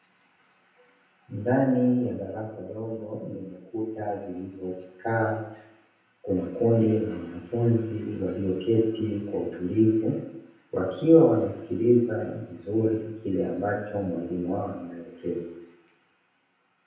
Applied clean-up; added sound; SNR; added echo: none; none; none; reverberation time 0.9 s.